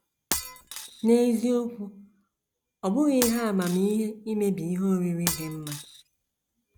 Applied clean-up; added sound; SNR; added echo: none; Shatter; 9 dB; none.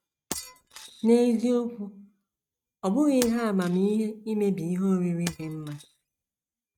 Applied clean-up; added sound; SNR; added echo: neural mask model RNNoise.